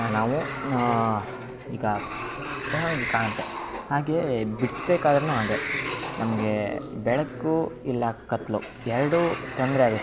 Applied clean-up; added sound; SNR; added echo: none; Sliding door; 9 dB; none.